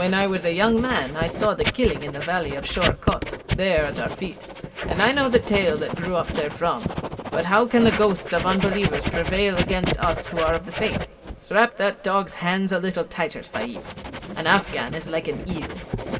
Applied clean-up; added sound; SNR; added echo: none; Writing; 6 dB; reverberation time 1.9 s.